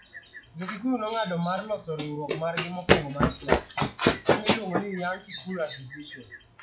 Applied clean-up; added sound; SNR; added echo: classical method WPE with log-MMSE.